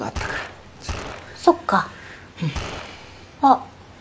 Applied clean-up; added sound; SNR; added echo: none; Gunshot, gunfire; 9 dB; reverberation time 0.5 s.